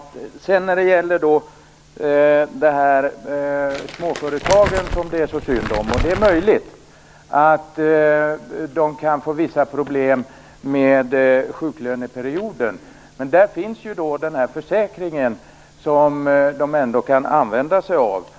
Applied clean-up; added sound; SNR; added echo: none; Crumpling, crinkling; 8 dB; none.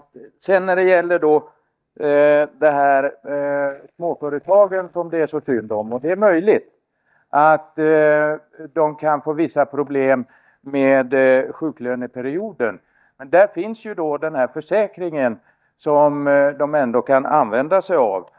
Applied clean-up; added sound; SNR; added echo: neural mask model DeepFilterNet 3.